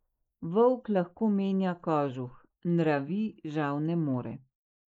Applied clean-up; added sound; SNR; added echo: neural mask model Resemble Enhance denoiser.